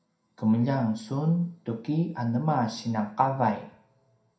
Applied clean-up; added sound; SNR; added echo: none; none; none; reverberation time 0.4 s.